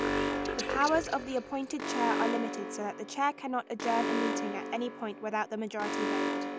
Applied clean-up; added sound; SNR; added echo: none; Alarm; 1 dB; none.